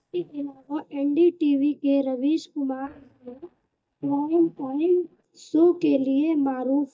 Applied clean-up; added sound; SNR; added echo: neural mask model DeepFilterNet 3.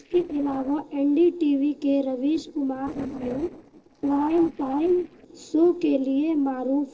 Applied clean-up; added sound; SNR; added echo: neural separator model SepFormer DNS4.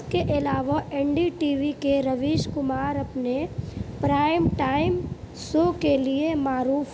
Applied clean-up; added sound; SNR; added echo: none; none; none; none.